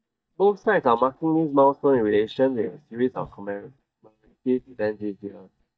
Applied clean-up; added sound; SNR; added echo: neural mask model DeepFilterNet 3.